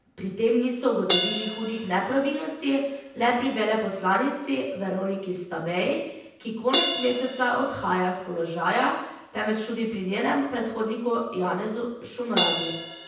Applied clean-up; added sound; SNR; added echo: none; Crash cymbal; 7 dB; reverberation time 0.9 s.